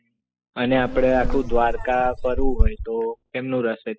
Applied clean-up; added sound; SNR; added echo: classical method spectral subtraction.